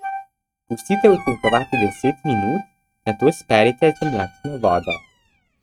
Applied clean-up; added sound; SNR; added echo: neural mask model RNNoise.